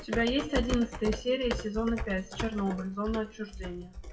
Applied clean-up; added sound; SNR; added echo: classical method WPE with log-MMSE.